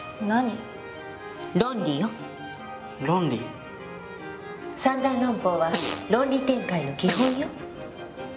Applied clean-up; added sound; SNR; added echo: none; Fart; 7 dB; none.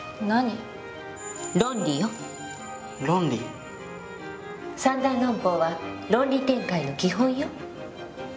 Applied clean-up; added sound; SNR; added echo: none; none; none; none.